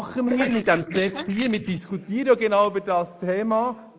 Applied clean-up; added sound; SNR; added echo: neural mask model Resemble Enhance denoiser.